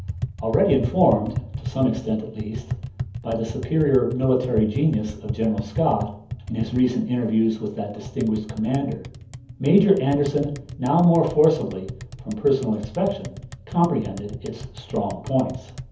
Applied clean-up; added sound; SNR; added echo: none; Tap; 10 dB; reverberation time 0.7 s.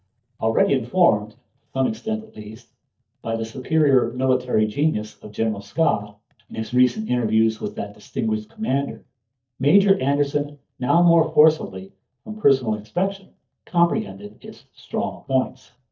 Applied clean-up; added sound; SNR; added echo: neural mask model DeepFilterNet 3.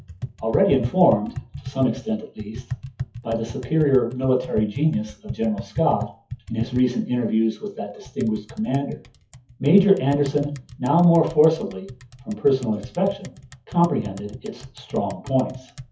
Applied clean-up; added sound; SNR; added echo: classical method WPE with log-MMSE.